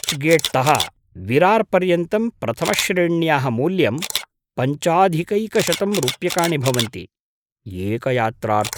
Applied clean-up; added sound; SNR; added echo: neural mask model Resemble Enhance denoiser.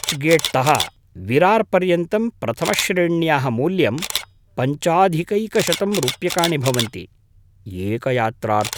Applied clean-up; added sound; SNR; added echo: none; Camera; 11 dB; none.